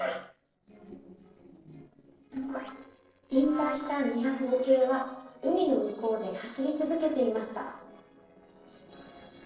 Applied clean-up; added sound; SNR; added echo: neural separator model SepFormer DNS4.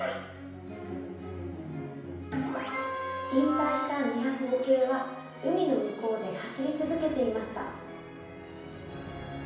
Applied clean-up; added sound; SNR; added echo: none; Wind instrument, woodwind instrument; 4 dB; reverberation time 0.9 s.